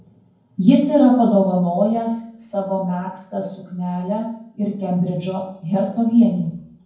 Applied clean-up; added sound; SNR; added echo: none; none; none; reverberation time 0.9 s.